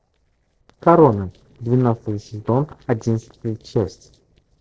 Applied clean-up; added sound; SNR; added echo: neural separator model SepFormer DNS4.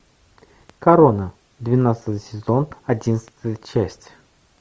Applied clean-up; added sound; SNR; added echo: none; none; none; none.